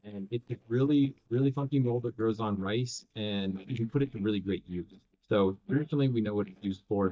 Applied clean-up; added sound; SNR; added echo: neural mask model DeepFilterNet 3.